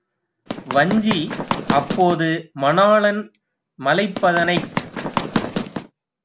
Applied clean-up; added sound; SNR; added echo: none; Run; 5 dB; none.